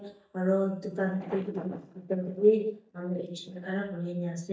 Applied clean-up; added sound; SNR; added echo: neural mask model DeepFilterNet 3.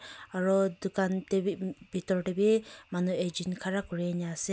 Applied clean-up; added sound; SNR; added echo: none; none; none; none.